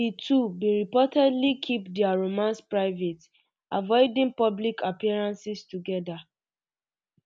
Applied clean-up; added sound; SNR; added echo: none; none; none; none.